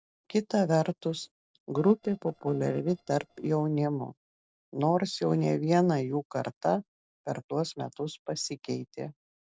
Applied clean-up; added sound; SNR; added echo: neural separator model SepFormer DNS4.